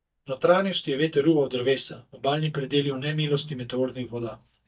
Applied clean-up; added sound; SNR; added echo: neural mask model DeepFilterNet 3.